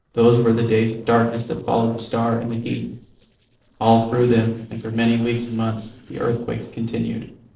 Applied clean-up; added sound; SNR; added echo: neural separator model SepFormer DNS4.